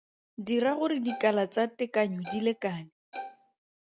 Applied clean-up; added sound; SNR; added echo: none; Bowed string instrument; 12 dB; none.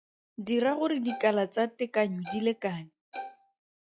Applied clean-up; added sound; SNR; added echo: classical method log-MMSE.